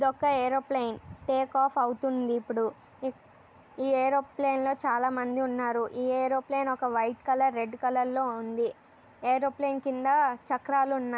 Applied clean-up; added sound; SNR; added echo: none; none; none; none.